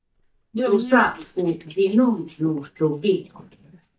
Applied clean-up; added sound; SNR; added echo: neural mask model DeepFilterNet 3.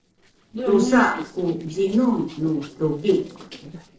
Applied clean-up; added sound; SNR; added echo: neural separator model SepFormer DNS4.